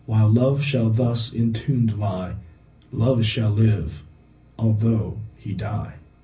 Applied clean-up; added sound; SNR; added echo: none; none; none; reverberation time 0.4 s.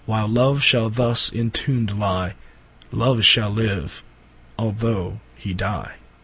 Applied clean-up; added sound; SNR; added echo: none; none; none; none.